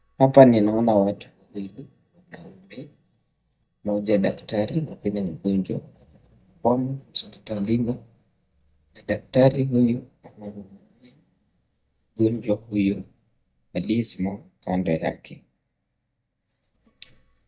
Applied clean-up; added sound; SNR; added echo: neural mask model DeepFilterNet 3.